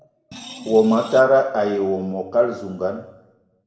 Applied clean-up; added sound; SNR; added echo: none; Screech; 17 dB; reverberation time 0.9 s.